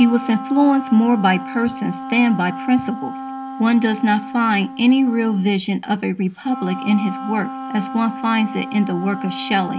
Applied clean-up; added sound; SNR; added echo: none; Wind instrument, woodwind instrument; 11 dB; none.